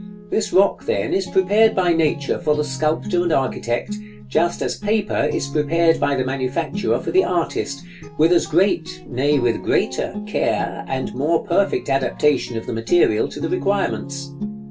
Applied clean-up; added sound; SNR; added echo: none; Guitar; 12 dB; reverberation time 0.1 s.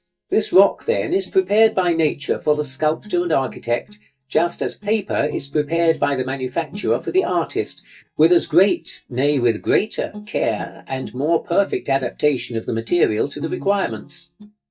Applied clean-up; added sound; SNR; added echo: neural mask model DeepFilterNet 3.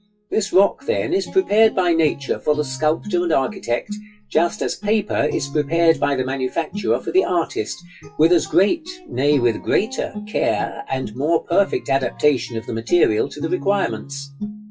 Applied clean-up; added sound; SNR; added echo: classical method WPE with log-MMSE.